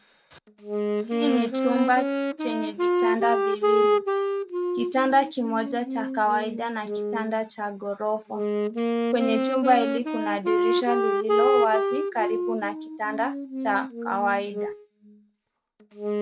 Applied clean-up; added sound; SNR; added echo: neural mask model RNNoise.